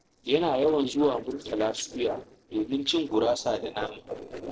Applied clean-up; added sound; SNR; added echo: neural separator model SepFormer DNS4.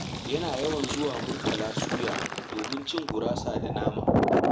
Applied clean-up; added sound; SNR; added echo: none; Fill (with liquid); -4 dB; reverberation time 0.4 s.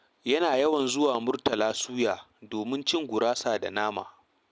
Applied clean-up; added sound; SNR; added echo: none; none; none; none.